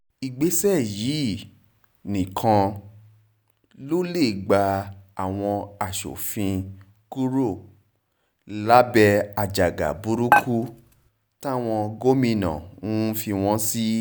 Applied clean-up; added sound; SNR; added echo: none; Dishes, pots, and pans; 0 dB; none.